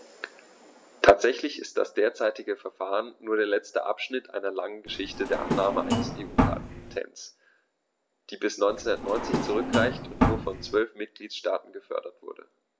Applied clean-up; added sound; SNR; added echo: none; Drawer open or close; 0 dB; none.